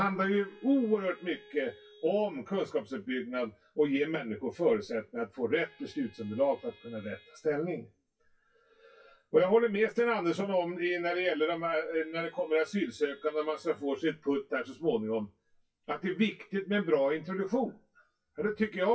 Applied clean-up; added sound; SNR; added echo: classical method WPE with log-MMSE.